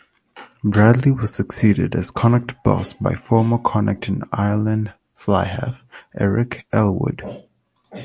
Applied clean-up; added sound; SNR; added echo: none; none; none; none.